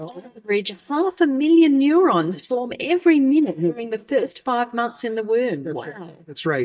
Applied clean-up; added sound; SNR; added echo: neural mask model DeepFilterNet 3.